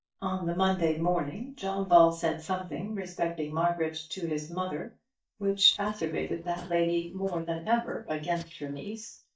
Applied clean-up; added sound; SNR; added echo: neural mask model DeepFilterNet 3.